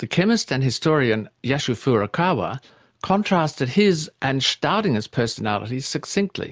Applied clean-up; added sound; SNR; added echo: none; none; none; none.